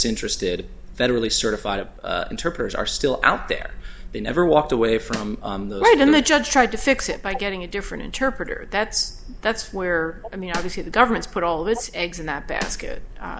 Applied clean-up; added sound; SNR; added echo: none; Snare drum; 13 dB; none.